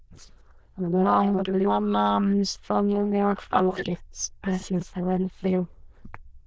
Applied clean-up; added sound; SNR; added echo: neural diffusion model UNIVERSE++.